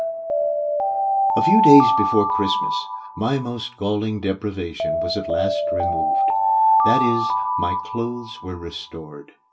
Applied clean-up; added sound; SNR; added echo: none; Alarm; -3 dB; reverberation time 0.2 s.